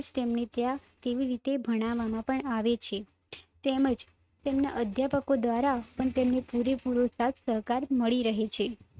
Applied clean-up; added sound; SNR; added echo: neural mask model RNNoise.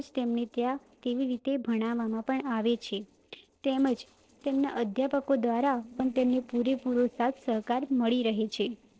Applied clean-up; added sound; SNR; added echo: neural separator model SepFormer DNS4.